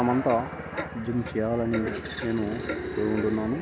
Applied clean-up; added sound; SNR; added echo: none; Clock; 14 dB; none.